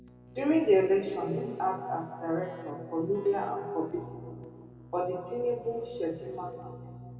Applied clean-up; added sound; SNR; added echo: none; Keyboard (musical); 18 dB; reverberation time 2.1 s.